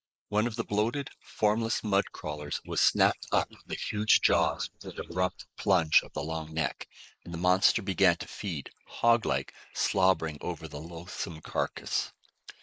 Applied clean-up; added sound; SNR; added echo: neural mask model Resemble Enhance denoiser.